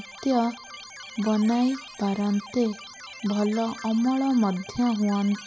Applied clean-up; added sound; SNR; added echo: none; Keyboard (musical); 17 dB; none.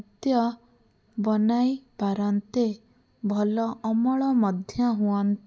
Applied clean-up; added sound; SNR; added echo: none; none; none; none.